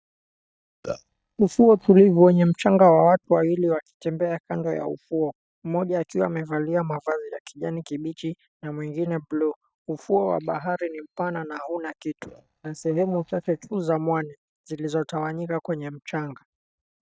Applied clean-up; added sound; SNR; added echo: neural mask model DeepFilterNet 3.